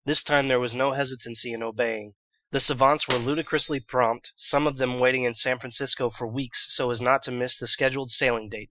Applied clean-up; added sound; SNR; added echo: classical method Wiener filter.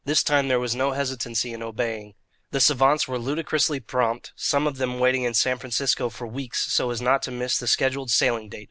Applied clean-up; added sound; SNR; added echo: none; none; none; none.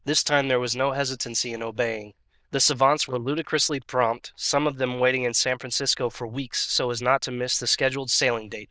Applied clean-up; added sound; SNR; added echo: neural diffusion model UNIVERSE++.